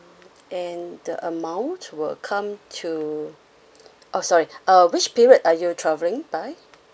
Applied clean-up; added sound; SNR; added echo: none; none; none; none.